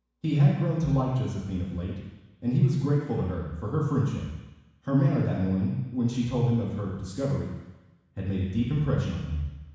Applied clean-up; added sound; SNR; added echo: none; none; none; reverberation time 1.1 s.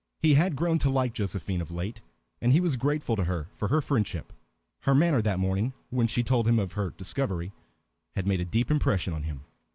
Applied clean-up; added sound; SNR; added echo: none; none; none; none.